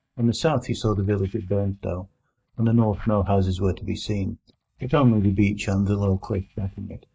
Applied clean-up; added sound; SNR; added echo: neural mask model DeepFilterNet 3.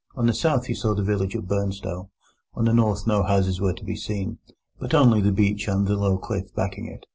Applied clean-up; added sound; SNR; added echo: none; none; none; none.